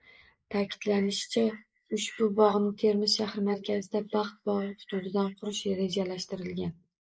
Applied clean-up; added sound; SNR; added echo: neural mask model Resemble Enhance denoiser.